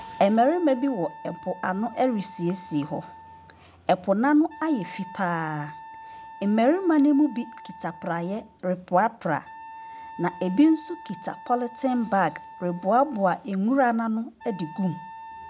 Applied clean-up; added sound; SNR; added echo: none; Wind instrument, woodwind instrument; 18 dB; none.